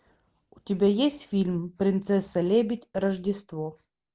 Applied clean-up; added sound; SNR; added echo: none; none; none; none.